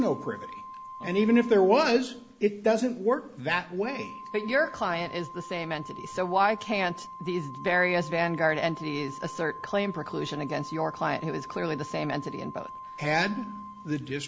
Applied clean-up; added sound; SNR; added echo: none; Organ; 15 dB; none.